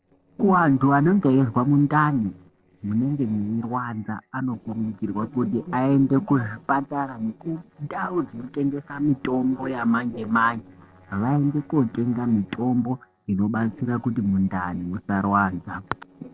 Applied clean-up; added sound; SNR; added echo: neural separator model SepFormer DNS4.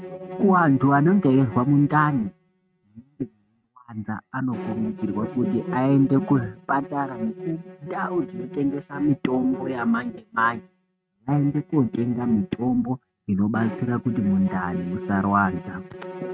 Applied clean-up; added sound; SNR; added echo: neural mask model RNNoise.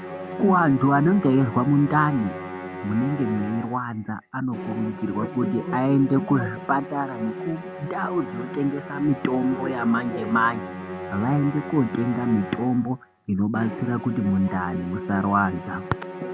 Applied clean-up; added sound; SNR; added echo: none; Musical instrument; 10 dB; none.